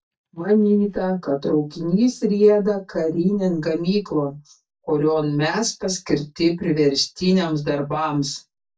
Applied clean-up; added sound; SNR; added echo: neural mask model DeepFilterNet 3.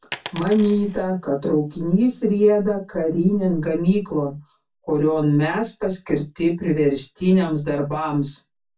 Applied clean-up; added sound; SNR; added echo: none; Coin (dropping); 12 dB; reverberation time 0.2 s.